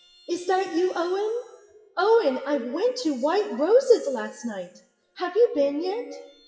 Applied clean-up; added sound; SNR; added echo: classical method WPE with log-MMSE.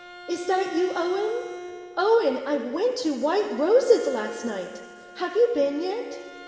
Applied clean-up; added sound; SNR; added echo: none; Bowed string instrument; 15 dB; reverberation time 2.8 s.